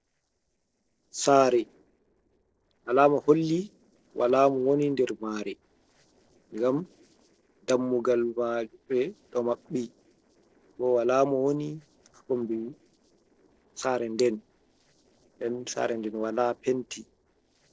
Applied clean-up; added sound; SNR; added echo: neural separator model SepFormer DNS4.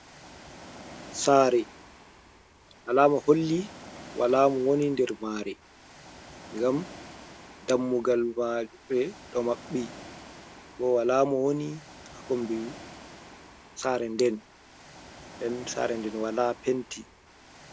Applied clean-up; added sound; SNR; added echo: none; Ocean; 19 dB; none.